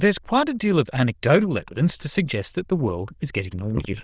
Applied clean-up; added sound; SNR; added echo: neural diffusion model UNIVERSE++.